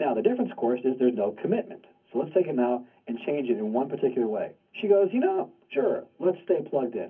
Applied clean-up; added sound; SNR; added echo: none; none; none; reverberation time 0.3 s.